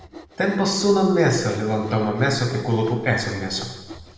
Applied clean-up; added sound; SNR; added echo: none; Sawing; 20 dB; reverberation time 1.2 s.